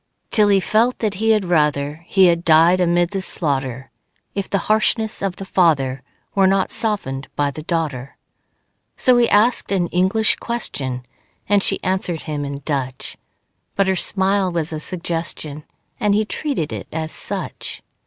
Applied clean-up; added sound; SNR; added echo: none; none; none; none.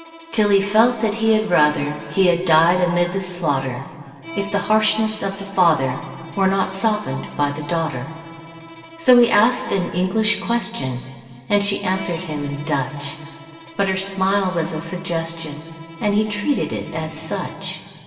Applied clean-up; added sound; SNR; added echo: none; Bowed string instrument; 19 dB; reverberation time 2.7 s.